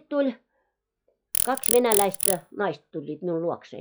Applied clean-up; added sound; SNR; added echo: classical method log-MMSE.